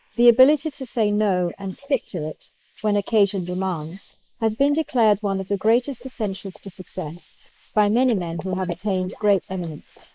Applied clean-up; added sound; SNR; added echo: neural mask model Resemble Enhance denoiser.